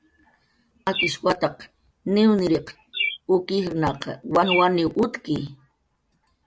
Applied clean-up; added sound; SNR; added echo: none; Bird; 8 dB; none.